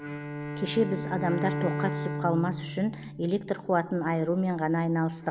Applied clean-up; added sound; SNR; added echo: none; Bowed string instrument; 7 dB; none.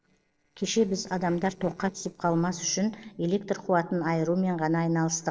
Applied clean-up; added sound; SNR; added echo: neural separator model SepFormer DNS4.